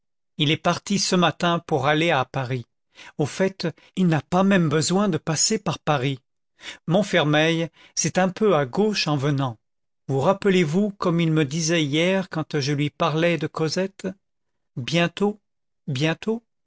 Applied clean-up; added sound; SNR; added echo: none; none; none; none.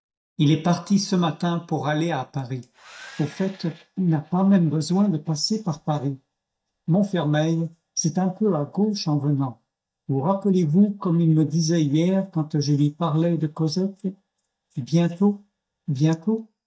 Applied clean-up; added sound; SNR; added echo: neural mask model DeepFilterNet 3.